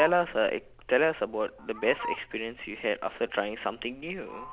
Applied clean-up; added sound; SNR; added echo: none; Fowl; 13 dB; none.